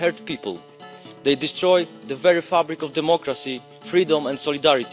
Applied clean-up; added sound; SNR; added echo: none; Acoustic guitar; 20 dB; none.